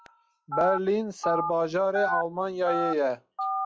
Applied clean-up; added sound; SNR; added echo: classical method log-MMSE.